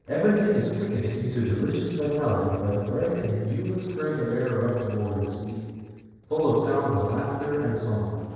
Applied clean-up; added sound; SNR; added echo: neural separator model SepFormer DNS4.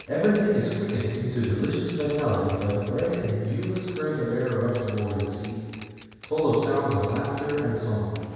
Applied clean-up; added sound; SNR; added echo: none; Typewriter; 19 dB; reverberation time 1.9 s.